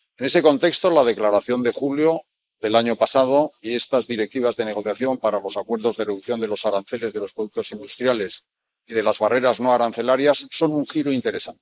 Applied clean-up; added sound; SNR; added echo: neural mask model Resemble Enhance denoiser.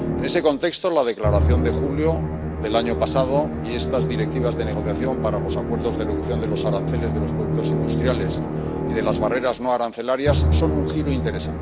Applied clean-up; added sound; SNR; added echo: none; Musical instrument; -1 dB; none.